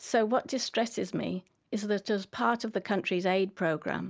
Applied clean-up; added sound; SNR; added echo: none; none; none; none.